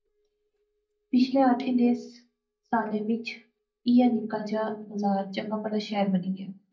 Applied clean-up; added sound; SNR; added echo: neural mask model DeepFilterNet 3.